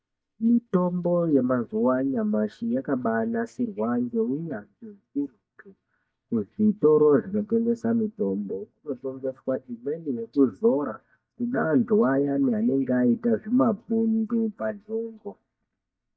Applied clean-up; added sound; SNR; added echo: neural mask model DeepFilterNet 3.